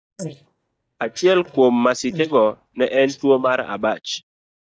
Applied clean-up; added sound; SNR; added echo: neural mask model DeepFilterNet 3.